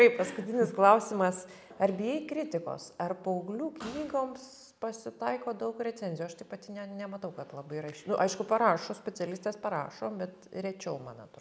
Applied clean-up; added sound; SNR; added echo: none; none; none; none.